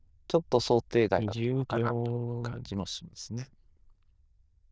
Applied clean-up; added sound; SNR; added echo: neural diffusion model UNIVERSE++.